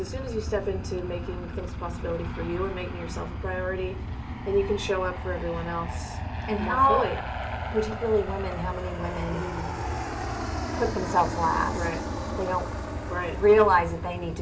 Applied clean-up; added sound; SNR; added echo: none; Aircraft; 9 dB; reverberation time 0.2 s.